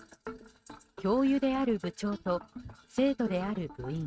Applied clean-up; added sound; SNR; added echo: neural mask model RNNoise.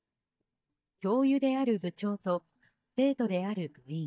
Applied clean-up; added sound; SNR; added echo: neural mask model DeepFilterNet 3.